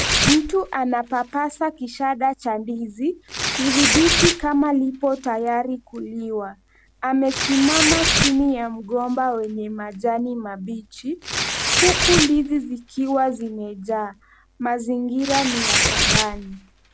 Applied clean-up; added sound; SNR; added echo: none; Tearing; 2 dB; none.